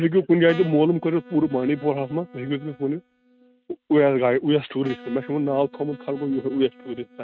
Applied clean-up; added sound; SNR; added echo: neural mask model RNNoise.